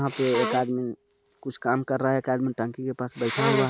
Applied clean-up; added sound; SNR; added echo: none; Sneeze; 6 dB; none.